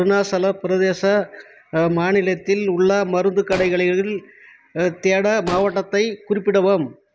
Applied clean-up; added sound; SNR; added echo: none; Explosion; 15 dB; none.